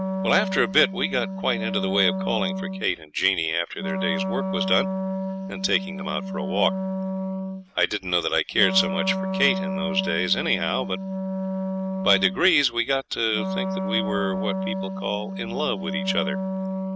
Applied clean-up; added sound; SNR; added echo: none; Wind instrument, woodwind instrument; 2 dB; none.